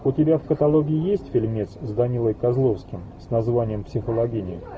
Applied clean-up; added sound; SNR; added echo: none; none; none; none.